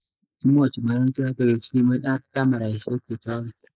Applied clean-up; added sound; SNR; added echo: neural mask model Resemble Enhance denoiser.